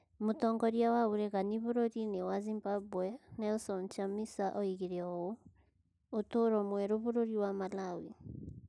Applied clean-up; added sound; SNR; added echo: none; none; none; none.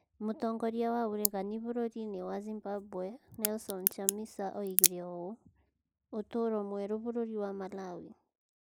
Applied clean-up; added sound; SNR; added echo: neural mask model Resemble Enhance denoiser.